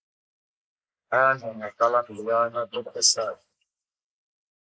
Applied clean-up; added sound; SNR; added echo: neural mask model Resemble Enhance denoiser.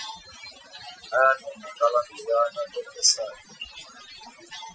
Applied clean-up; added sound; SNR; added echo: classical method Wiener filter.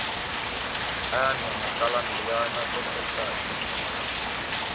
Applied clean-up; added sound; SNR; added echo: none; Rain; -3 dB; none.